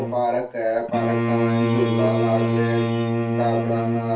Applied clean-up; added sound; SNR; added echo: none; Bowed string instrument; -3 dB; reverberation time 0.3 s.